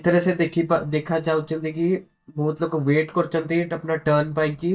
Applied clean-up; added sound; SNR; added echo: neural mask model DeepFilterNet 3.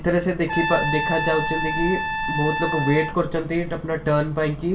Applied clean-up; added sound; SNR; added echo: none; Trumpet; 4 dB; reverberation time 0.2 s.